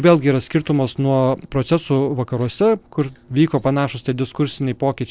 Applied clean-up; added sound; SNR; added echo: neural separator model SepFormer DNS4.